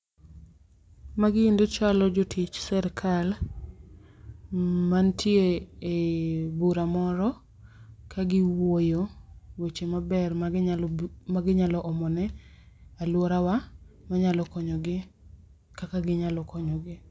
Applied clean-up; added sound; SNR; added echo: none; none; none; none.